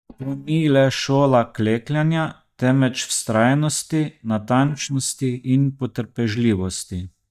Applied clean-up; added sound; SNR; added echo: neural mask model DeepFilterNet 3.